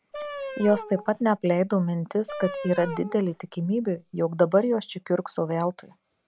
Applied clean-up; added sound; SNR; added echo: none; Wind instrument, woodwind instrument; 12 dB; none.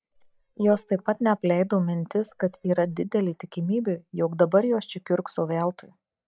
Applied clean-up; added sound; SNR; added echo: neural mask model DeepFilterNet 3.